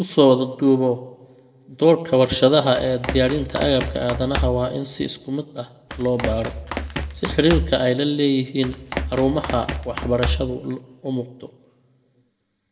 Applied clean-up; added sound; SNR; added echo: none; Run; 6 dB; reverberation time 0.9 s.